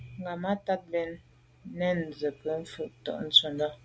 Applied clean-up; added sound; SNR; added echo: none; none; none; none.